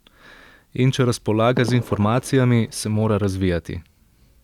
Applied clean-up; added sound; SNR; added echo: none; Fireworks; 15 dB; none.